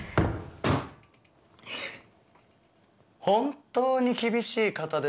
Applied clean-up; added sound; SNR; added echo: none; none; none; none.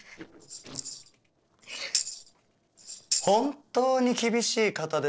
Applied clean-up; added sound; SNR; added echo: neural separator model SepFormer DNS4.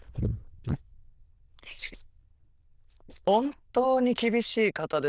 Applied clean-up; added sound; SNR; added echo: neural diffusion model UNIVERSE++.